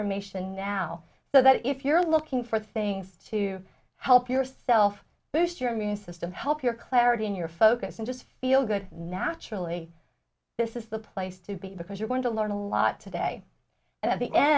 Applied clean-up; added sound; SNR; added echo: none; none; none; none.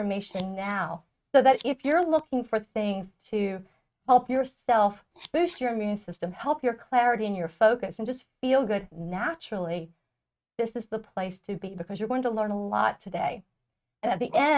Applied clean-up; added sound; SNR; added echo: neural mask model RNNoise.